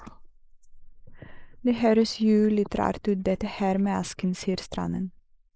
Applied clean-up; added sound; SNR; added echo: neural mask model Resemble Enhance denoiser.